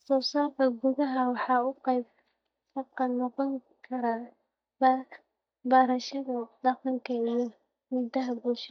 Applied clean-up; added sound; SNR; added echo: neural mask model DeepFilterNet 3.